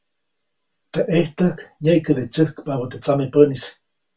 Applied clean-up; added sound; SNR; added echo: none; none; none; reverberation time 0.2 s.